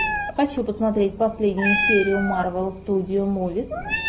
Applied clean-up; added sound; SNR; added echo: none; Meow; 5 dB; none.